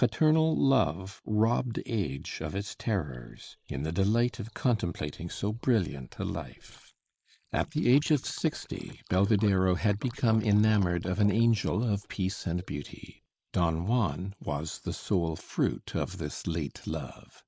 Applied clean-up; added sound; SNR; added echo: neural mask model Resemble Enhance denoiser.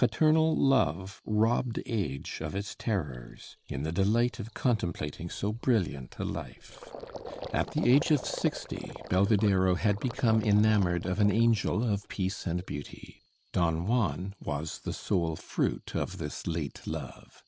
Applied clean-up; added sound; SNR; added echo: none; Gurgling; 18 dB; none.